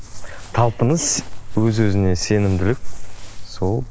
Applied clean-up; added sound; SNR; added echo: none; Crumpling, crinkling; 4 dB; none.